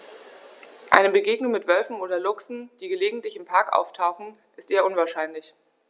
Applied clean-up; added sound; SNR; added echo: none; none; none; none.